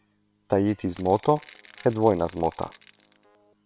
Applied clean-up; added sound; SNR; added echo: neural separator model SepFormer WHAM!.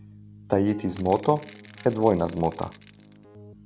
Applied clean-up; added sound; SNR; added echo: none; Keyboard (musical) + Crackle / Crushing; 19 dB; none.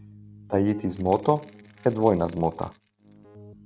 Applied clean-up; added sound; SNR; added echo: neural mask model RNNoise.